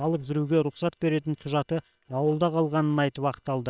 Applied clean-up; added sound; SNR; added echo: neural separator model SepFormer WHAM!.